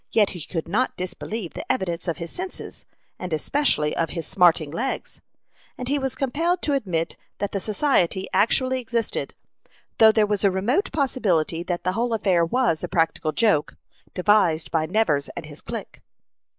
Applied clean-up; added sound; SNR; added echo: neural mask model Resemble Enhance denoiser.